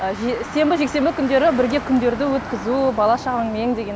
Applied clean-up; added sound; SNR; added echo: none; Motor vehicle (road); 12 dB; none.